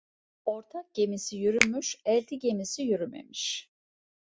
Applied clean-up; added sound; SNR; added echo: none; Finger snapping; 5 dB; none.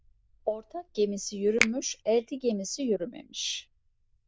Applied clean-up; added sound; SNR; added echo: neural diffusion model UNIVERSE++.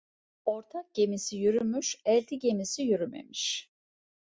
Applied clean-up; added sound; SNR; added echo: none; none; none; none.